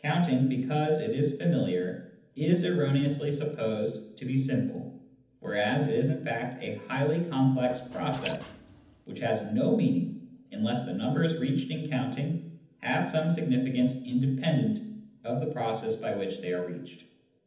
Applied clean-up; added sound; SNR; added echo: none; Liquid; 17 dB; reverberation time 0.8 s.